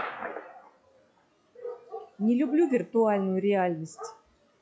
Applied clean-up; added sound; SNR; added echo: classical method log-MMSE.